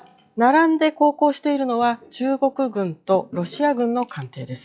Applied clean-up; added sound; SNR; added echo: classical method log-MMSE.